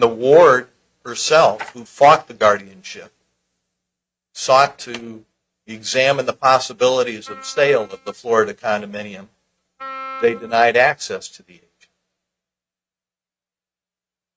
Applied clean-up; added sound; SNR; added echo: neural mask model RNNoise.